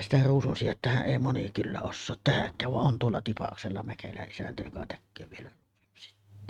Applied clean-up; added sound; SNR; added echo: neural mask model RNNoise.